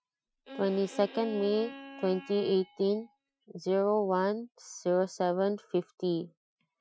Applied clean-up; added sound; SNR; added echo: classical method Wiener filter.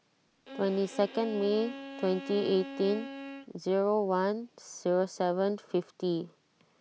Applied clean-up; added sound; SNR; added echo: none; Bowed string instrument; 12 dB; none.